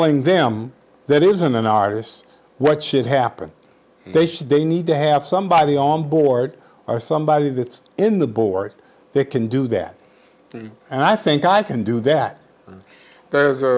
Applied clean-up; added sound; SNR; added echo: none; none; none; none.